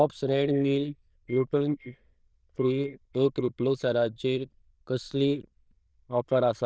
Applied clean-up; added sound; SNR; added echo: neural diffusion model UNIVERSE++.